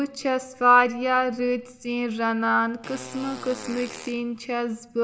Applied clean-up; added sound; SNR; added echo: none; Fart; 16 dB; reverberation time 0.6 s.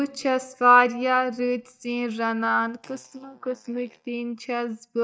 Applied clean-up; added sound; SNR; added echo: neural mask model DeepFilterNet 3.